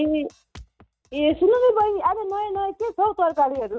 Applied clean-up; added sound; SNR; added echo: neural mask model RNNoise.